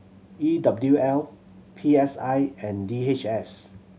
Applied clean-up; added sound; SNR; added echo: none; none; none; none.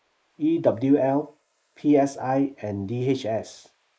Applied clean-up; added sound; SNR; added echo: neural mask model Resemble Enhance denoiser.